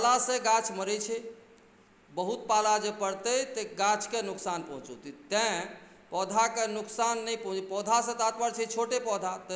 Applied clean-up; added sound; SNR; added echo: none; none; none; none.